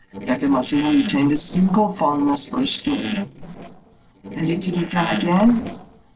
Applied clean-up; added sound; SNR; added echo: neural separator model SepFormer DNS4.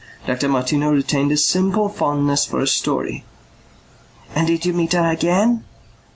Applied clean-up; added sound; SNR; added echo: none; none; none; none.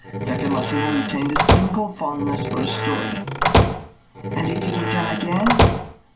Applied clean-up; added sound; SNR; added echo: none; Slam; -4 dB; reverberation time 0.2 s.